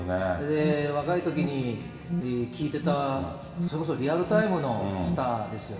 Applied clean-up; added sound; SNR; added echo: none; Alarm; 7 dB; reverberation time 2.7 s.